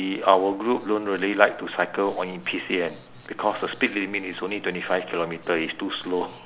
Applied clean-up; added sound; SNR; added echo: none; none; none; none.